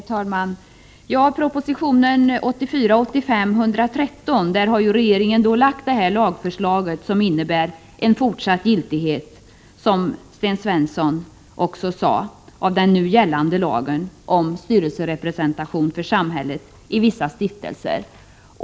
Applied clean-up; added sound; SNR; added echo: none; none; none; none.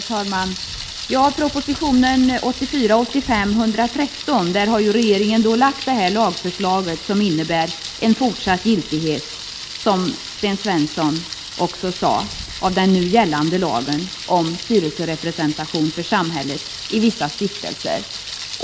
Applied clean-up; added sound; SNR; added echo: none; Thunder; 11 dB; none.